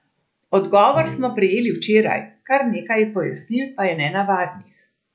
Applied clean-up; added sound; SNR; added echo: none; Bowed string instrument; 17 dB; none.